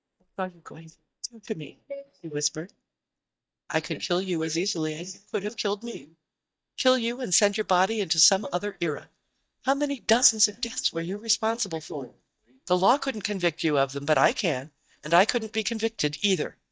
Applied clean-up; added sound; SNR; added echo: neural mask model DeepFilterNet 3.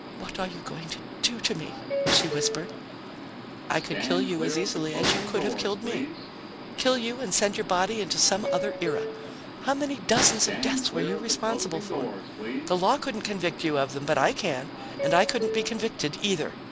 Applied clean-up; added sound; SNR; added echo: none; Snare drum + Subway, metro, underground; 4 dB; none.